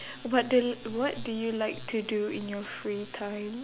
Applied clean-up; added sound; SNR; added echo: none; none; none; none.